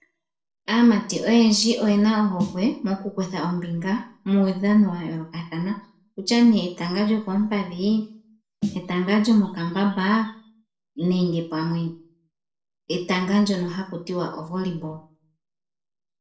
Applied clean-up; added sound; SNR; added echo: neural separator model SepFormer DNS4.